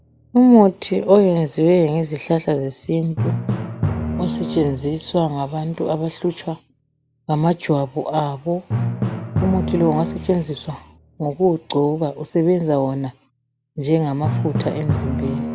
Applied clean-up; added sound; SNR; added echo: none; Drum; 8 dB; none.